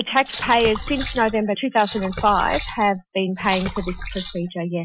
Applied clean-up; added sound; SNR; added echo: classical method Wiener filter.